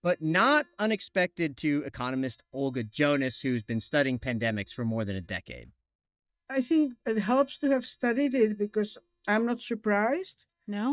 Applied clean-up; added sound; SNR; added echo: neural mask model DeepFilterNet 3.